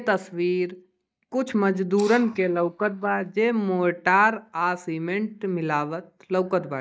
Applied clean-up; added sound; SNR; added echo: neural mask model DeepFilterNet 3.